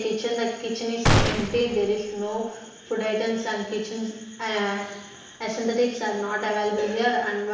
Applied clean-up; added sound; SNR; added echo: none; Gunshot, gunfire; -2 dB; reverberation time 0.9 s.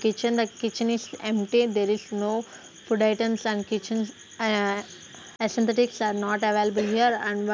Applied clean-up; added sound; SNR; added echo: none; none; none; none.